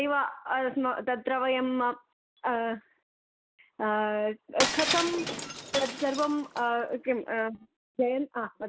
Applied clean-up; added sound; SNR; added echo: none; Shatter; 3 dB; none.